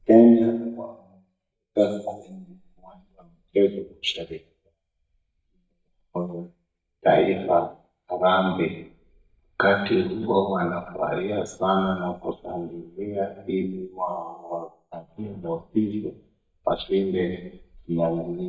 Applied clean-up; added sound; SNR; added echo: neural mask model DeepFilterNet 3.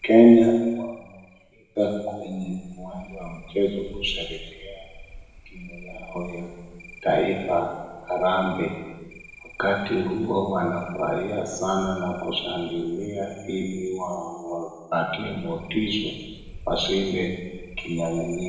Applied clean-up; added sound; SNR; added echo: none; Cricket; 19 dB; reverberation time 1.2 s.